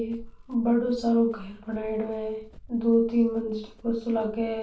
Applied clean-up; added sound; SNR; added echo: none; Run; 20 dB; reverberation time 0.3 s.